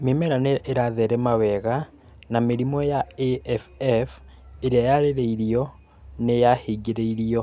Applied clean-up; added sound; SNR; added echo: none; none; none; none.